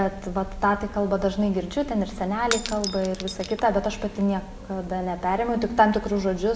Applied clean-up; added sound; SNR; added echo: none; Shatter / Crushing; 13 dB; none.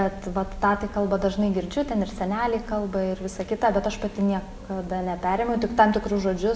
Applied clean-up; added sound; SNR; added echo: none; none; none; none.